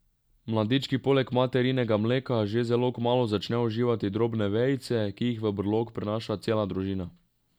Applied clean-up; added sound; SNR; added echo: none; none; none; none.